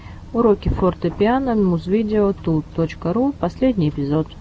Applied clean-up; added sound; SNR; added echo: none; none; none; none.